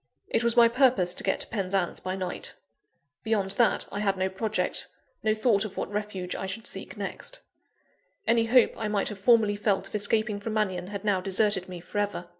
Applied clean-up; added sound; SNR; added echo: none; none; none; none.